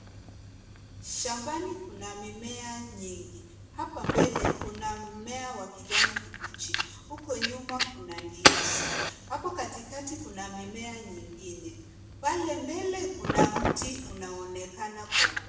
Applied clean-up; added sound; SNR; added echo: none; Fire; -4 dB; reverberation time 0.9 s.